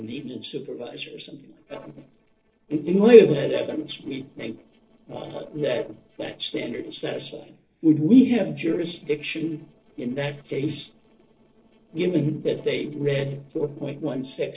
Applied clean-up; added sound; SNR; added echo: neural separator model SepFormer DNS4.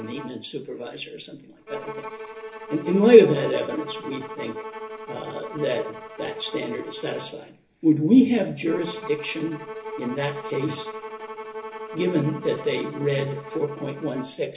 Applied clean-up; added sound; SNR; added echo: none; Bowed string instrument; 12 dB; reverberation time 0.3 s.